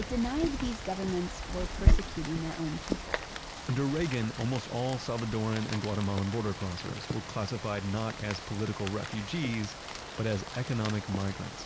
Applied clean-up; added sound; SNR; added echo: none; Rain; 2 dB; none.